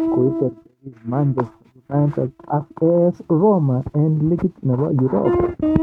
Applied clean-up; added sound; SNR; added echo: neural mask model RNNoise.